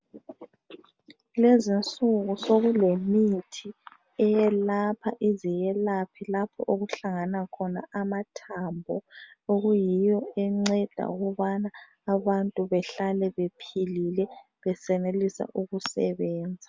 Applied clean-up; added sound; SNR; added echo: none; none; none; none.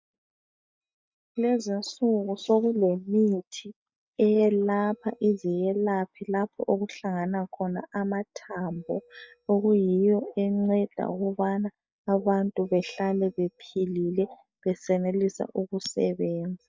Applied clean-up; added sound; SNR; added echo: neural mask model DeepFilterNet 3.